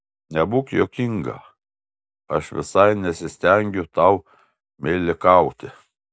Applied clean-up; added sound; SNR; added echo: none; none; none; none.